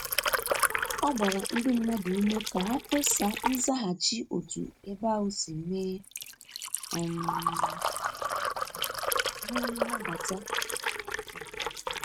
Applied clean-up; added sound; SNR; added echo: neural mask model RNNoise.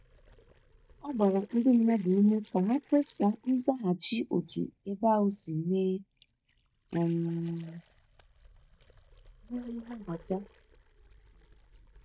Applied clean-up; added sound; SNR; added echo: neural mask model DeepFilterNet 3.